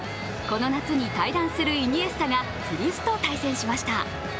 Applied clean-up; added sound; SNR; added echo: none; none; none; none.